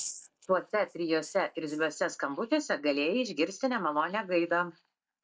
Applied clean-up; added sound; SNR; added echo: neural mask model DeepFilterNet 3.